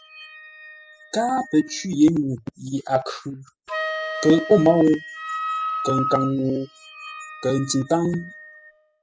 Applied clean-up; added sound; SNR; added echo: classical method spectral subtraction.